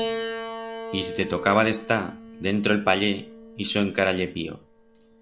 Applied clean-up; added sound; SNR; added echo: none; Piano; 10 dB; none.